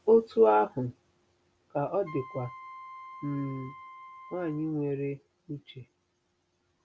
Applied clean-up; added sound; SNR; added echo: none; Wind instrument, woodwind instrument; 17 dB; none.